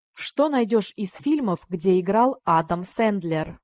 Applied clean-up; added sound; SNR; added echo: neural mask model Resemble Enhance denoiser.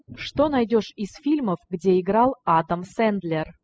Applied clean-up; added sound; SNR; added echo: classical method spectral subtraction.